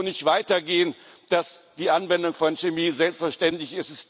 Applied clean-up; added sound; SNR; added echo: none; none; none; none.